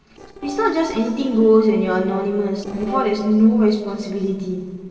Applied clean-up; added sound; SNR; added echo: neural separator model SepFormer DNS4.